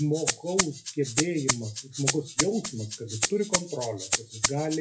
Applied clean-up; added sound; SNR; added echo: classical method WPE with log-MMSE.